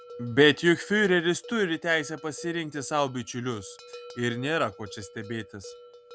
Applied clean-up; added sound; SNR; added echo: none; Bell; 19 dB; none.